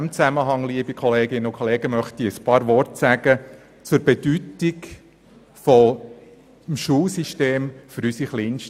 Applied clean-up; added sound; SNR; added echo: none; none; none; none.